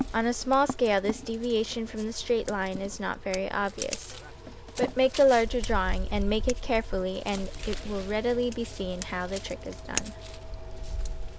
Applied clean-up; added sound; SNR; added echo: none; Scissors; 6 dB; none.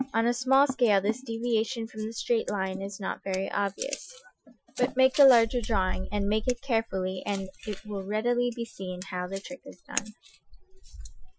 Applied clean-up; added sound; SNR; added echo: classical method Wiener filter.